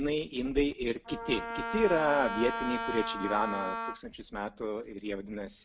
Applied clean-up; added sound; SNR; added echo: none; Wind instrument, woodwind instrument; 5 dB; none.